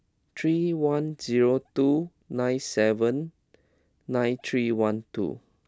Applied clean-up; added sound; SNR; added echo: none; none; none; none.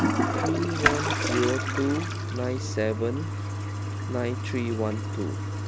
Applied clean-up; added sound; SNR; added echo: none; Toilet flush; -2 dB; none.